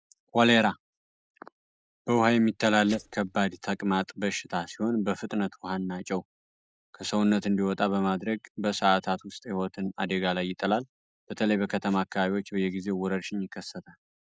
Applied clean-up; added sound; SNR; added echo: neural mask model DeepFilterNet 3.